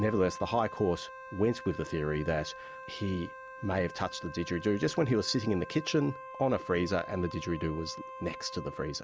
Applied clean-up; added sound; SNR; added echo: none; Wind instrument, woodwind instrument; 13 dB; none.